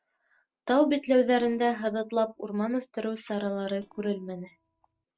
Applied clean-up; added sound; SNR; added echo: neural separator model SepFormer DNS4.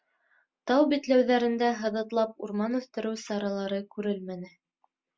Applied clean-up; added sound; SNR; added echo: none; none; none; none.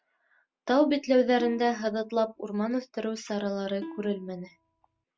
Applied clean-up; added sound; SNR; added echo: none; Plucked string instrument; 17 dB; none.